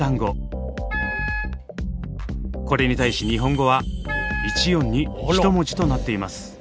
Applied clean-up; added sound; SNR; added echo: none; Wind instrument, woodwind instrument; 8 dB; none.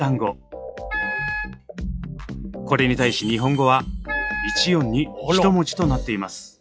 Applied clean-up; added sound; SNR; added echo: classical method log-MMSE.